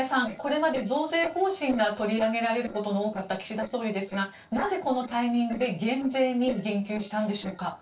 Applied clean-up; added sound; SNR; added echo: neural separator model SepFormer DNS4.